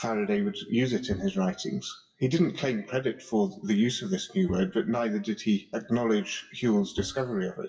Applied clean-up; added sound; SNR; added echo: classical method WPE with log-MMSE.